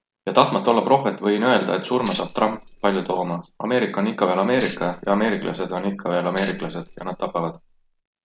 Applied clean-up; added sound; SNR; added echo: none; Tambourine; 3 dB; none.